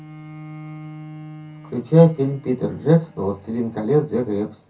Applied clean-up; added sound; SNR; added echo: none; Bowed string instrument; 19 dB; reverberation time 0.3 s.